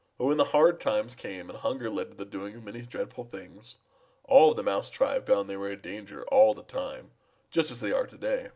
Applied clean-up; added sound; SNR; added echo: none; none; none; none.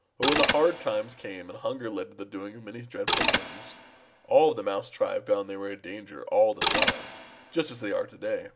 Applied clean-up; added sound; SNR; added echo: none; Mechanisms; 2 dB; none.